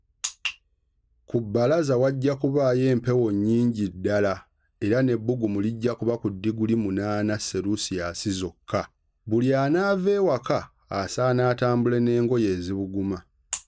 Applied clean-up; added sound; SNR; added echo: none; none; none; none.